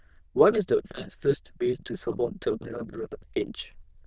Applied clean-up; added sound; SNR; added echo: neural diffusion model UNIVERSE++.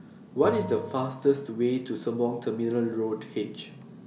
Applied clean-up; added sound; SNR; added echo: none; Bell; 14 dB; none.